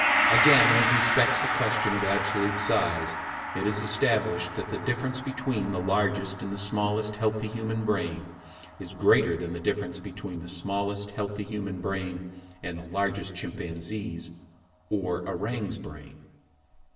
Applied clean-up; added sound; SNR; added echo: none; Gong; 3 dB; reverberation time 1.0 s.